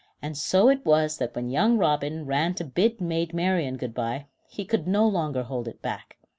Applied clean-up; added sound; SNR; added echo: none; none; none; none.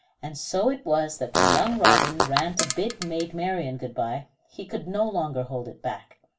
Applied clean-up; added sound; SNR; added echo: none; Fart; -3 dB; reverberation time 0.2 s.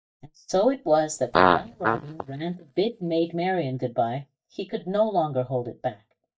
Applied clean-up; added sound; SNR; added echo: neural mask model DeepFilterNet 3.